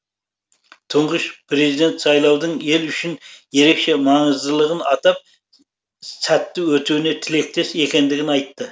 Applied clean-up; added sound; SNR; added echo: none; none; none; none.